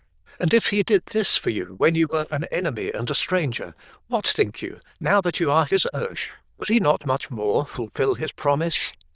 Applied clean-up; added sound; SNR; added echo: neural diffusion model UNIVERSE++.